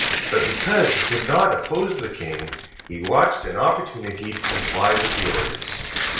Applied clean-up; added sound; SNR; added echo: none; Tearing; 4 dB; reverberation time 0.5 s.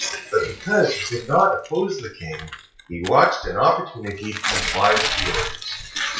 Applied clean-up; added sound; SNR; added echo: classical method WPE with log-MMSE.